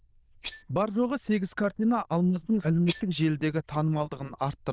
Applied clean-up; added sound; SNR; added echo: neural diffusion model UNIVERSE++.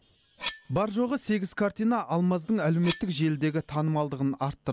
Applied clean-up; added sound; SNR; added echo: none; Cutlery, silverware; 15 dB; none.